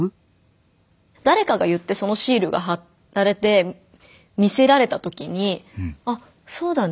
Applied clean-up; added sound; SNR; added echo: none; none; none; none.